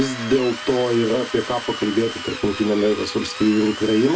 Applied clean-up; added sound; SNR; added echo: none; Drill; 11 dB; reverberation time 0.2 s.